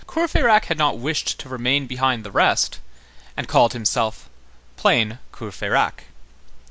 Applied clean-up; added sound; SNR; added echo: none; none; none; none.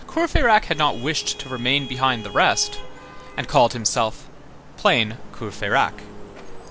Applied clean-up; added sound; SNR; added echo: none; Traffic noise, roadway noise / Vehicle horn, car horn, honking; 18 dB; none.